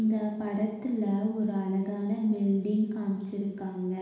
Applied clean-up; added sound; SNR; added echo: none; none; none; reverberation time 1.1 s.